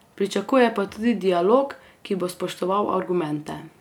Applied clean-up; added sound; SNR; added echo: none; none; none; none.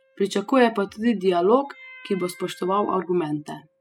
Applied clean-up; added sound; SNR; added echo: classical method spectral subtraction.